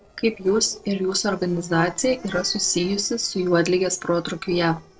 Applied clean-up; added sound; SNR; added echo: neural separator model SepFormer DNS4.